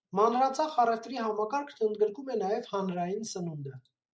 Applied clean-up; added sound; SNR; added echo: none; none; none; none.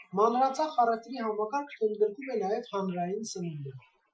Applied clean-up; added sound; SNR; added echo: classical method Wiener filter.